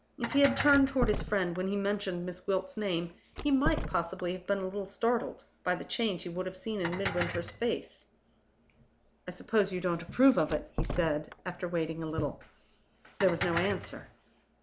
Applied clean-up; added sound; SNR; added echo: none; Dishes, pots, and pans + Door; 6 dB; none.